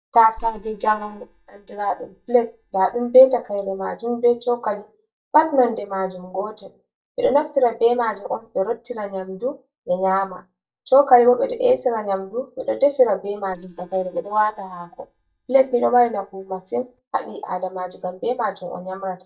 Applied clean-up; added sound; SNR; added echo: neural mask model DeepFilterNet 3.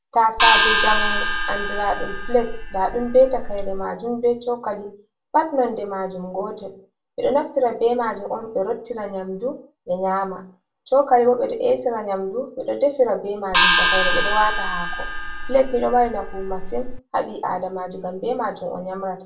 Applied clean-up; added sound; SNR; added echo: none; Gong; -1 dB; reverberation time 0.3 s.